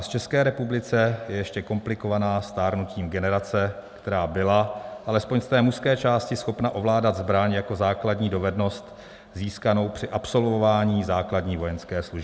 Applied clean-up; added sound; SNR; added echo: none; none; none; none.